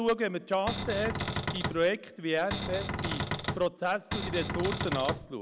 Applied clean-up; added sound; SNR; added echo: none; Cupboard open or close; 2 dB; none.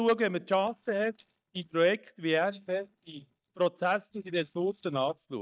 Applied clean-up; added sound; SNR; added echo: neural mask model DeepFilterNet 3.